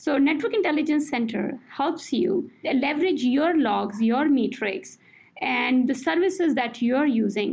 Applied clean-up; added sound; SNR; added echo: none; none; none; none.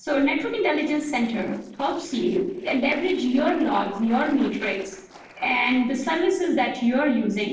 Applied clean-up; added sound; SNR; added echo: neural separator model SepFormer DNS4.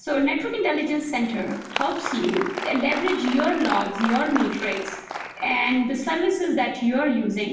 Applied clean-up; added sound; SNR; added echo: none; Applause; 10 dB; reverberation time 0.6 s.